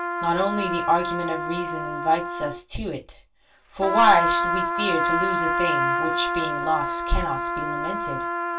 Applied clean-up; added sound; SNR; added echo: none; Trumpet; 0 dB; reverberation time 0.2 s.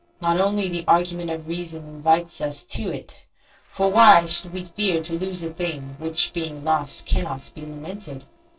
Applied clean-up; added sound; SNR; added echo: neural separator model SepFormer DNS4.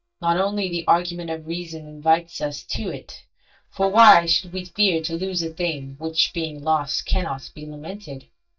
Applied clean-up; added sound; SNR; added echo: neural mask model DeepFilterNet 3.